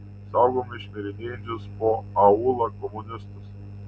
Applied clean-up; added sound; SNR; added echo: none; none; none; none.